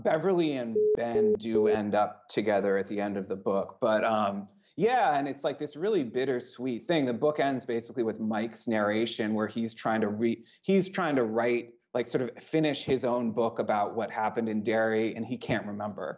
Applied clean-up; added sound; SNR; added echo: none; Telephone; -1 dB; none.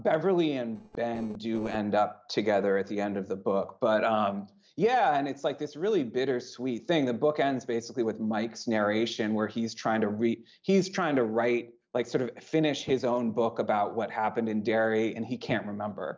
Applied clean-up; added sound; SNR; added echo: neural separator model SepFormer DNS4.